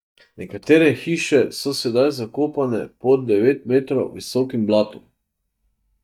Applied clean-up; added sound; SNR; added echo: neural mask model DeepFilterNet 3.